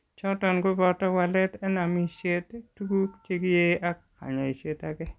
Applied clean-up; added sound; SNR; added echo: none; none; none; none.